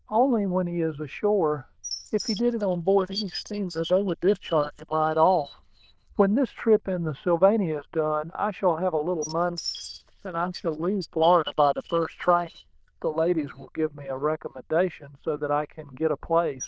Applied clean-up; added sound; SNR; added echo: neural diffusion model UNIVERSE++.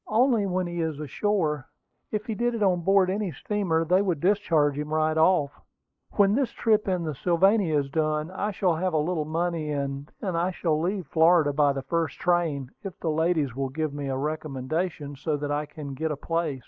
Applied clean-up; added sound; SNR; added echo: neural mask model Resemble Enhance denoiser.